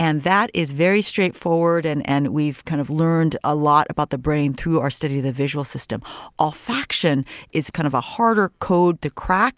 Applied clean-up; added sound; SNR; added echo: none; none; none; none.